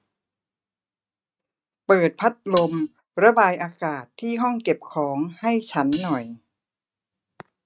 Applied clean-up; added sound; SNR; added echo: neural mask model RNNoise.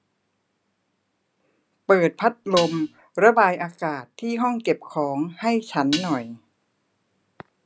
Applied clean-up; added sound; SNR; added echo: none; Dishes, pots, and pans; 9 dB; none.